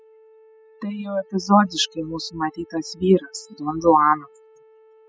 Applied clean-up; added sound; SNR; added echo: classical method spectral subtraction.